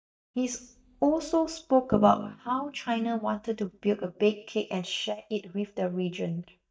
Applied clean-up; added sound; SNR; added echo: neural mask model DeepFilterNet 3.